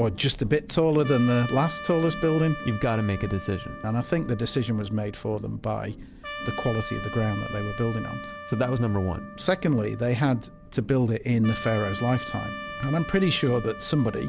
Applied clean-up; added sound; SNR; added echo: none; Trumpet; 13 dB; none.